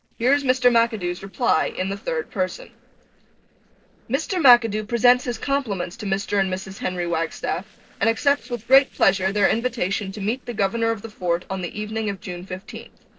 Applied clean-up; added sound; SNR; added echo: neural separator model SepFormer DNS4.